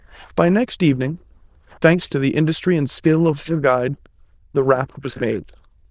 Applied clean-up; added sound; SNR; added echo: neural diffusion model UNIVERSE++.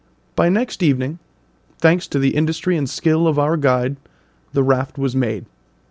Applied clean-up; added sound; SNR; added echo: none; none; none; none.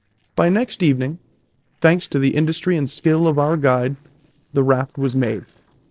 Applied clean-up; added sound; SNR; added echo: neural separator model SepFormer DNS4.